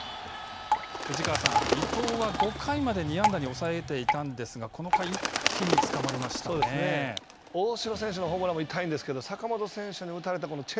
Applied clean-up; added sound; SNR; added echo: none; Bird + Drip; 1 dB; none.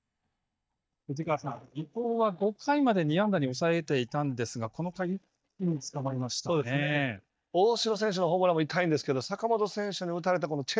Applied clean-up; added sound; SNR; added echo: neural mask model DeepFilterNet 3.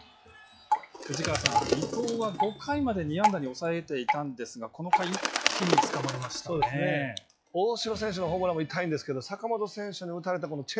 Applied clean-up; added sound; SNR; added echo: classical method log-MMSE.